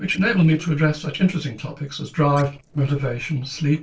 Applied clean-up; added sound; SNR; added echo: neural separator model SepFormer DNS4.